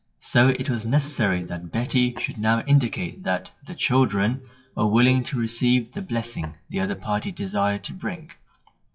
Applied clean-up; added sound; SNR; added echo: classical method WPE with log-MMSE.